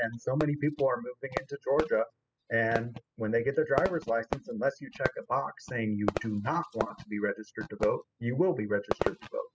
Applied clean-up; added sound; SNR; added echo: classical method spectral subtraction.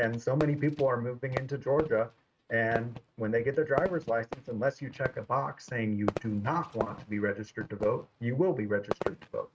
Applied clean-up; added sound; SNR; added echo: neural mask model RNNoise.